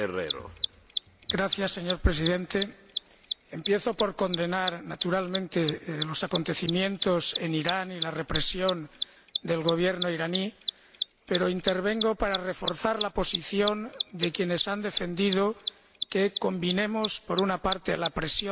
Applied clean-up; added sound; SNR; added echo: none; Mechanisms; 8 dB; none.